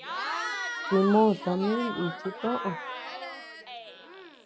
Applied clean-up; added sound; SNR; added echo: none; Crowd / Cheering; 7 dB; none.